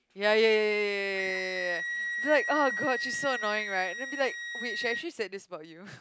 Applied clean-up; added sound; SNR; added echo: none; Wind instrument, woodwind instrument; 7 dB; none.